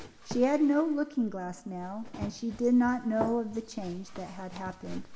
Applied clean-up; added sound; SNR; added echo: none; Run; 15 dB; reverberation time 1.3 s.